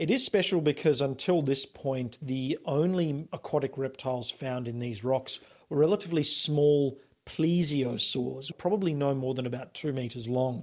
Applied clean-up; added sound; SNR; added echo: none; none; none; none.